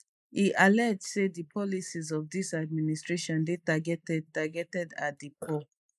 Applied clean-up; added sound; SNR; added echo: neural mask model Resemble Enhance denoiser.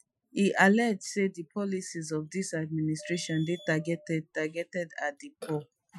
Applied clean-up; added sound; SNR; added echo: classical method Wiener filter.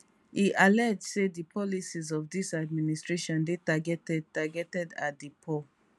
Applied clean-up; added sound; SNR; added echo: none; none; none; none.